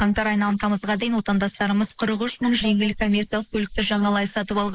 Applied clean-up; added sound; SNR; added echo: neural mask model Resemble Enhance denoiser.